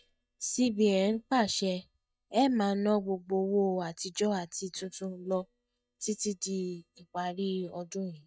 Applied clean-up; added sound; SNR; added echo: neural mask model DeepFilterNet 3.